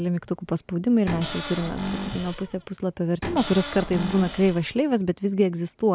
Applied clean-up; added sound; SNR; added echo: none; Cupboard open or close / Door; 8 dB; none.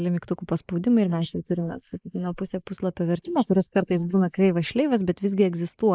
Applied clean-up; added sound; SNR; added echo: neural mask model Resemble Enhance denoiser.